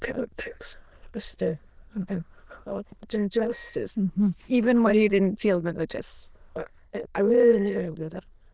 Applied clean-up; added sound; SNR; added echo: neural diffusion model UNIVERSE++.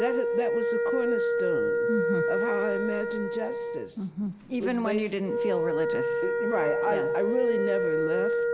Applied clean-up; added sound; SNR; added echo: none; Wind instrument, woodwind instrument; -3 dB; none.